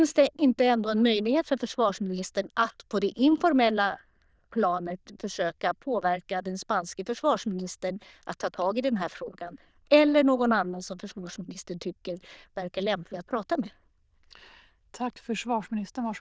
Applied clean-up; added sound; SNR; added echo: neural diffusion model UNIVERSE++.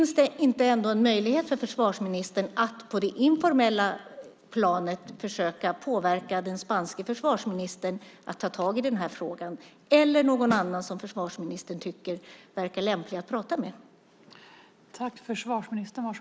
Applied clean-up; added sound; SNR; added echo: none; Snare drum; 14 dB; none.